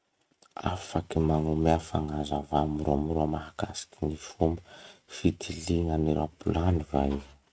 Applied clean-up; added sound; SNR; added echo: none; none; none; none.